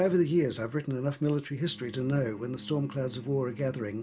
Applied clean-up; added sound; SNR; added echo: none; Bowed string instrument; 18 dB; reverberation time 0.2 s.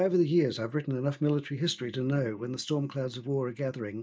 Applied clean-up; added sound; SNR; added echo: neural mask model DeepFilterNet 3.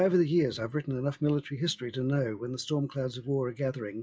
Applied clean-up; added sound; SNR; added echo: classical method WPE with log-MMSE.